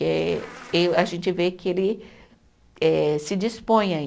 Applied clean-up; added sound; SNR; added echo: none; Insect; 19 dB; none.